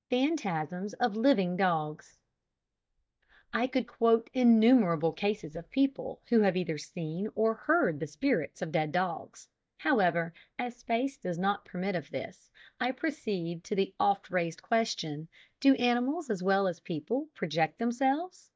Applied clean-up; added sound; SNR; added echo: neural mask model DeepFilterNet 3.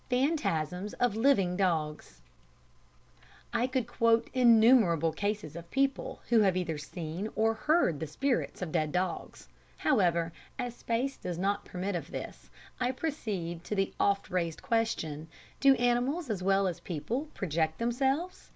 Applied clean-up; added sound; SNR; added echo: none; none; none; none.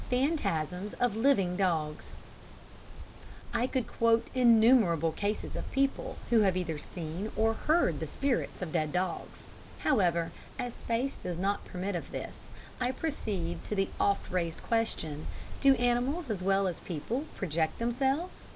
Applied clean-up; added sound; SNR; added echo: none; Wind; 9 dB; none.